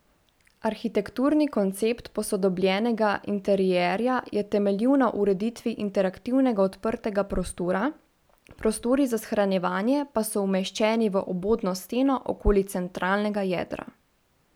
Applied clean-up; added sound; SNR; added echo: none; none; none; none.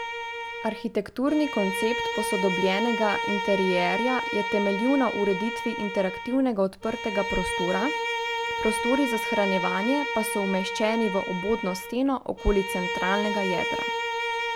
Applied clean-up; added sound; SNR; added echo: none; Bowed string instrument; 3 dB; none.